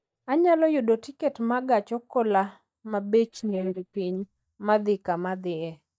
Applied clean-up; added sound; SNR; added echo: neural mask model DeepFilterNet 3.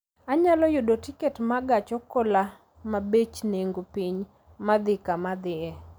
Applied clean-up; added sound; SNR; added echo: none; none; none; none.